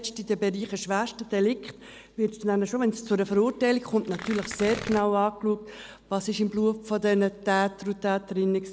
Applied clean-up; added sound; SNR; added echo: none; Tearing; 11 dB; none.